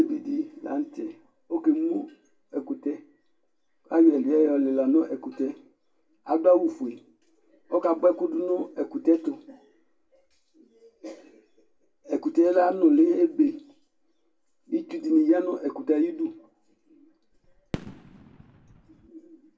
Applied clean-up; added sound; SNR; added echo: none; Fireworks; 15 dB; reverberation time 0.2 s.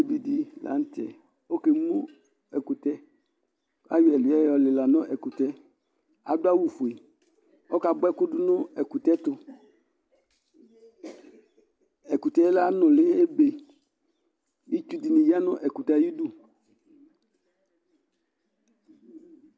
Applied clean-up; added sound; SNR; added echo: none; none; none; none.